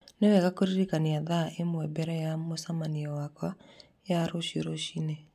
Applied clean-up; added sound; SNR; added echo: none; none; none; none.